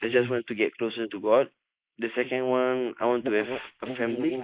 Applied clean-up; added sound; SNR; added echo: neural mask model Resemble Enhance denoiser.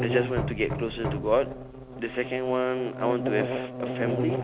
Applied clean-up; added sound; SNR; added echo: none; Buzz + Knock; 2 dB; none.